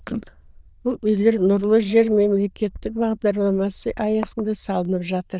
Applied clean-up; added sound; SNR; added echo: neural diffusion model UNIVERSE++.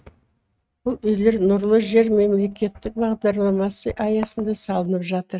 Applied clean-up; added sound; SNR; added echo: neural mask model RNNoise.